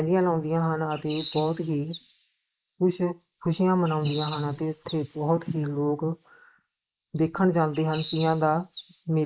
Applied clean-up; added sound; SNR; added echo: neural mask model Resemble Enhance denoiser.